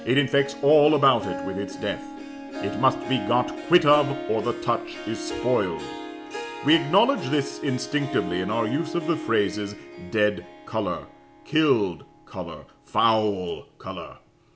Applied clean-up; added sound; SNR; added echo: none; Harp; 10 dB; none.